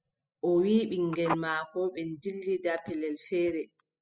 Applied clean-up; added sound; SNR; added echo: classical method spectral subtraction.